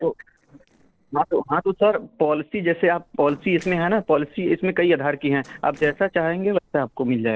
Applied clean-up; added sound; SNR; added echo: neural separator model SepFormer DNS4.